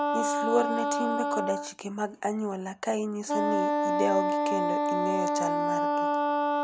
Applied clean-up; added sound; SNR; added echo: none; Wind instrument, woodwind instrument; -4 dB; none.